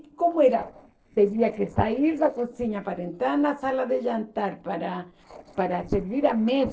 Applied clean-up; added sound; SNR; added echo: neural separator model SepFormer DNS4.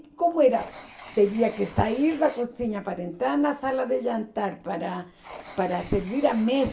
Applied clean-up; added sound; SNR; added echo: none; Writing; 13 dB; reverberation time 0.4 s.